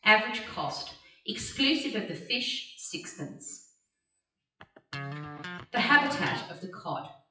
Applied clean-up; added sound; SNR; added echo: classical method WPE with log-MMSE.